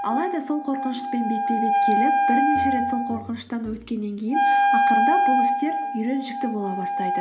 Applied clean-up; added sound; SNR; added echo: none; Wind instrument, woodwind instrument; -4 dB; none.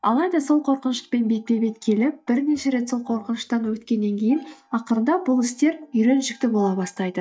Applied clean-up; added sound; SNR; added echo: neural mask model DeepFilterNet 3.